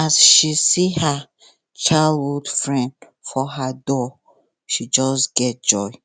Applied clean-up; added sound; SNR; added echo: none; none; none; none.